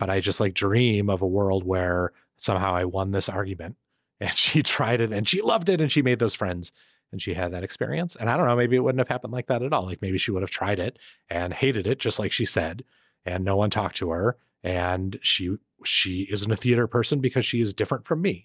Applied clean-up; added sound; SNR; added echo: none; none; none; none.